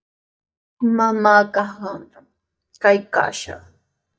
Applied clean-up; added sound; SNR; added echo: neural mask model DeepFilterNet 3.